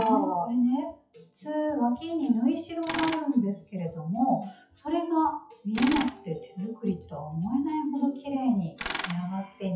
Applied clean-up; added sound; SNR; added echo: classical method WPE with log-MMSE.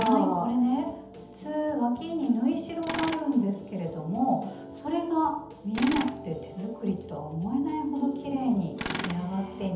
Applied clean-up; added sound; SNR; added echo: none; Tools; 13 dB; reverberation time 0.8 s.